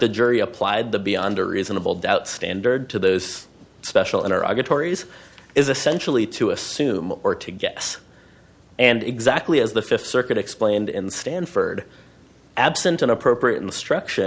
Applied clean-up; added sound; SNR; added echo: none; none; none; none.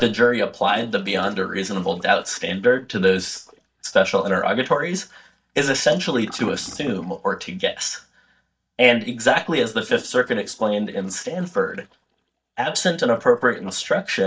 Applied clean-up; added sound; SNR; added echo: neural mask model DeepFilterNet 3.